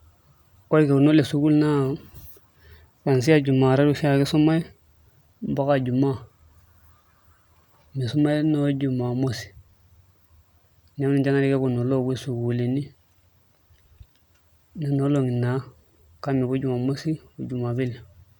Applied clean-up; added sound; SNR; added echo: none; none; none; none.